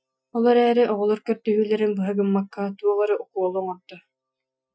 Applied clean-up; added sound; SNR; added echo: classical method Wiener filter.